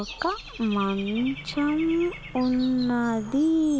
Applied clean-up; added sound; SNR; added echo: none; Bird / Dog; 16 dB; none.